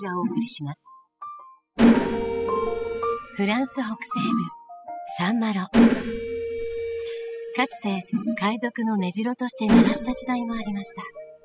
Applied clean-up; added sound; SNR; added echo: classical method spectral subtraction.